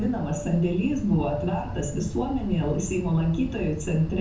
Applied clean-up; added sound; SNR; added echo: none; Wind; 9 dB; reverberation time 0.6 s.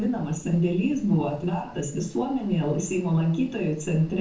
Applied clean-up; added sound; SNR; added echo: neural separator model SepFormer DNS4.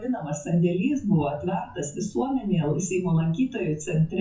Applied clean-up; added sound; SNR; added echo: classical method WPE with log-MMSE.